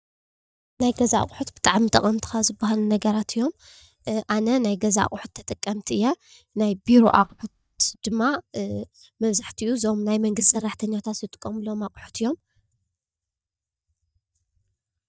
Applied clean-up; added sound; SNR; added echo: neural mask model DeepFilterNet 3.